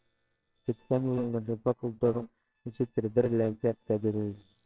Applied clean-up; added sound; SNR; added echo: neural separator model SepFormer WHAMR!.